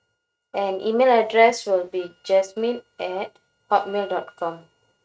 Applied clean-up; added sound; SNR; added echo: neural mask model RNNoise.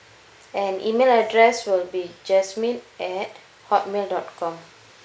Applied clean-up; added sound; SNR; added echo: none; none; none; none.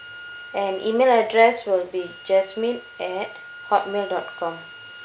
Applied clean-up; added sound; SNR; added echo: none; Wind instrument, woodwind instrument; 18 dB; none.